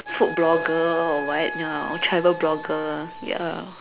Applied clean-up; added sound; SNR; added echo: none; Wind instrument, woodwind instrument; 10 dB; none.